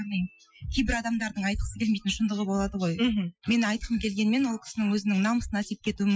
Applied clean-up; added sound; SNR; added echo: classical method Wiener filter.